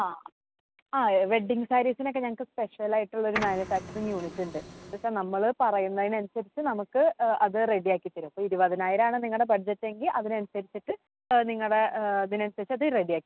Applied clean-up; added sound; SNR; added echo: none; Printer; 11 dB; none.